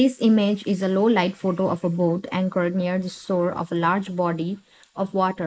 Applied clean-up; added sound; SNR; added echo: neural mask model Resemble Enhance denoiser.